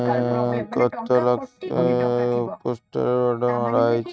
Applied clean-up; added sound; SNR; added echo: neural mask model RNNoise.